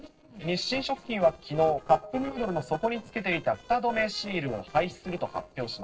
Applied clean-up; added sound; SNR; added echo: neural separator model SepFormer DNS4.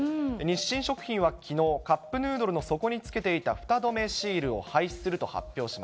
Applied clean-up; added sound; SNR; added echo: none; none; none; none.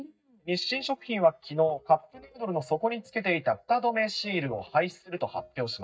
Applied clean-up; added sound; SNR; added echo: neural mask model DeepFilterNet 3.